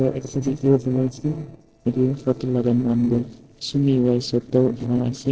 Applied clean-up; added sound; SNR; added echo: neural separator model SepFormer DNS4.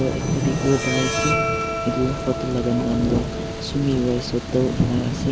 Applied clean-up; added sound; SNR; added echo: none; Bowed string instrument + Thunder; 1 dB; none.